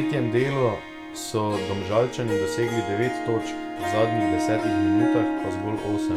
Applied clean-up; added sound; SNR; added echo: none; Harp; 0 dB; none.